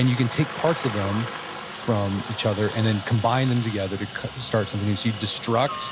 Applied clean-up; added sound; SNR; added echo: none; Aircraft; 10 dB; none.